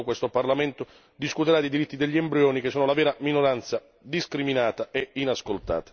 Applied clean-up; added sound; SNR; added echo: none; none; none; none.